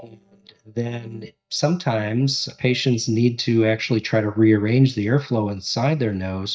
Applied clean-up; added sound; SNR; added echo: neural mask model DeepFilterNet 3.